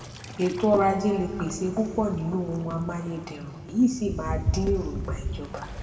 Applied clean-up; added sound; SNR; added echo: none; Waves, surf; 7 dB; reverberation time 2.0 s.